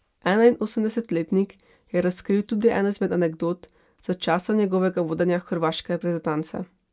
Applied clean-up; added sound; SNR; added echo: none; none; none; none.